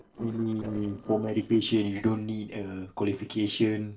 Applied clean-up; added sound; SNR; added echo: neural separator model SepFormer DNS4.